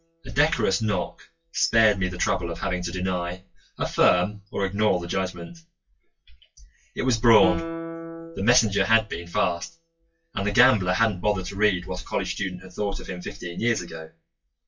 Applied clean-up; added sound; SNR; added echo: classical method WPE with log-MMSE.